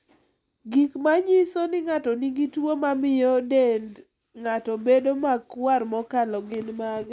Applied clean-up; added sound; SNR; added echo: none; none; none; none.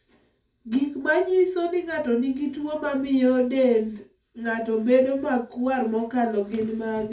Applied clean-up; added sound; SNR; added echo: none; none; none; reverberation time 0.2 s.